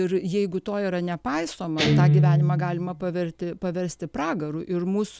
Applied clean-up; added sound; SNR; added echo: none; Guitar; -1 dB; none.